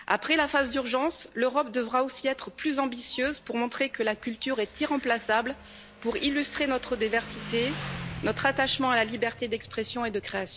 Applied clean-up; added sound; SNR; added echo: none; Motorcycle; 16 dB; none.